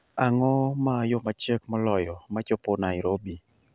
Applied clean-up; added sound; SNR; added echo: none; none; none; none.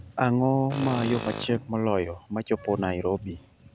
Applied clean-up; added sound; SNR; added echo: none; Bicycle + Tools; 13 dB; none.